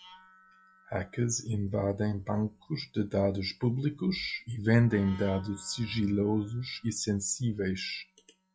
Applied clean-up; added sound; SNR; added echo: classical method log-MMSE.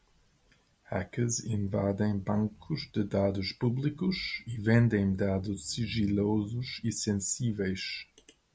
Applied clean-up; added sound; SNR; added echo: none; none; none; none.